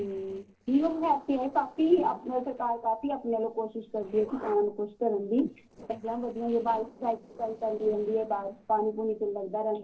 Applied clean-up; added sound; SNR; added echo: neural separator model SepFormer DNS4.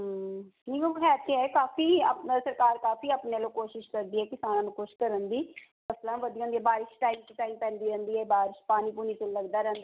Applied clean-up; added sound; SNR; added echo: none; none; none; none.